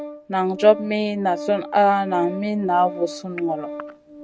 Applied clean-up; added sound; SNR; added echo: none; Organ; 13 dB; none.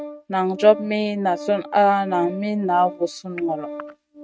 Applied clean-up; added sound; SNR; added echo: neural mask model RNNoise.